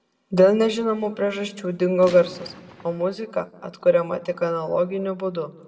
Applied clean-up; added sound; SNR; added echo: none; Gunshot, gunfire; 19 dB; reverberation time 1.4 s.